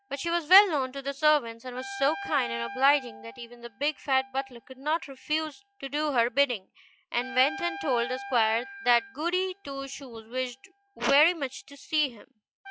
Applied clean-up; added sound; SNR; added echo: classical method log-MMSE.